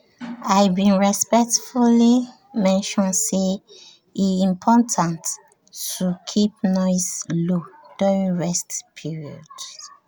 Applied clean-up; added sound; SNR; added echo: none; none; none; none.